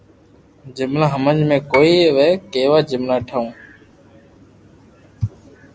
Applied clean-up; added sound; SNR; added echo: none; Piano; 13 dB; none.